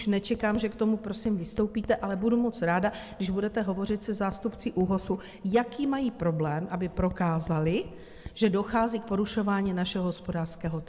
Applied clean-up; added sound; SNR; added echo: none; Writing; 19 dB; none.